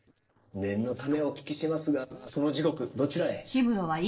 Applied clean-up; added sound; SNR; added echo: neural separator model SepFormer DNS4.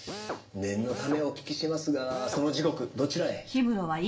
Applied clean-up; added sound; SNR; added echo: none; Drill; 11 dB; reverberation time 0.7 s.